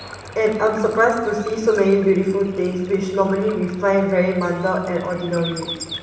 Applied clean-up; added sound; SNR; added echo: none; Water / Bird; 17 dB; reverberation time 1.2 s.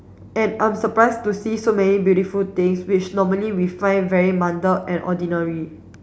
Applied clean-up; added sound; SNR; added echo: none; none; none; none.